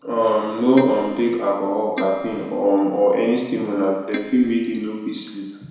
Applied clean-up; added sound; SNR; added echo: none; Keyboard (musical); 14 dB; reverberation time 1.0 s.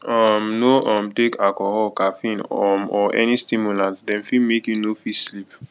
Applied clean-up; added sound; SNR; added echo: none; none; none; none.